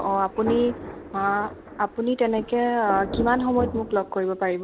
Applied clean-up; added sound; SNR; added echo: none; Thunder; 11 dB; none.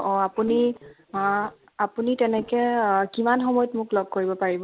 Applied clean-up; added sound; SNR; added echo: none; none; none; none.